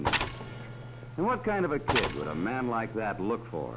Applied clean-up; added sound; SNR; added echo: none; Mechanisms; 4 dB; none.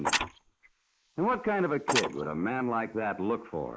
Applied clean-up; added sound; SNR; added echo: neural mask model Resemble Enhance denoiser.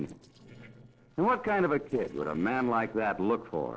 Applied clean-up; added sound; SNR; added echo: neural separator model SepFormer DNS4.